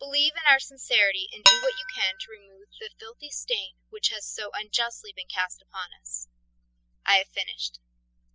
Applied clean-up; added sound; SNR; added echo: classical method spectral subtraction.